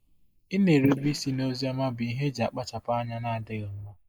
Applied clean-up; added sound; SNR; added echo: neural mask model Resemble Enhance denoiser.